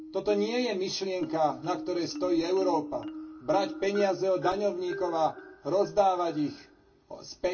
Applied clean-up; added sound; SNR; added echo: none; Marimba, xylophone; 11 dB; reverberation time 0.2 s.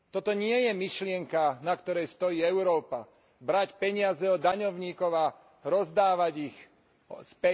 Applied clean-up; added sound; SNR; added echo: none; none; none; none.